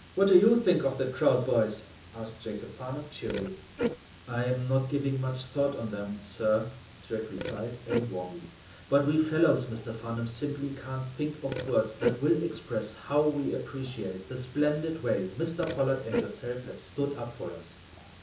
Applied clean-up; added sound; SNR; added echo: none; Burping, eructation; 11 dB; reverberation time 0.7 s.